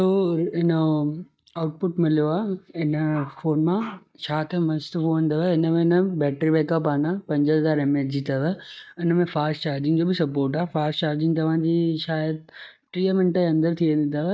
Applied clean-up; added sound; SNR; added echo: neural mask model DeepFilterNet 3.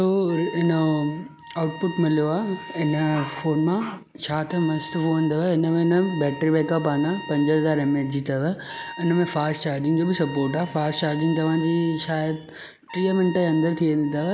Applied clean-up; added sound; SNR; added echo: none; Bark + Trumpet; 16 dB; none.